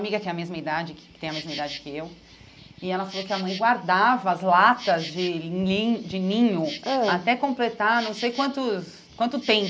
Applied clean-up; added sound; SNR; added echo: none; Insect; 17 dB; none.